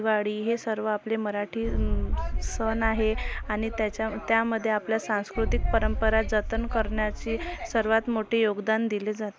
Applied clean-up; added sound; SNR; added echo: none; Boom; 2 dB; none.